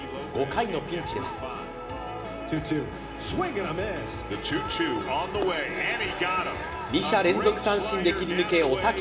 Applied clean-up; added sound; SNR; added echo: none; none; none; reverberation time 2.7 s.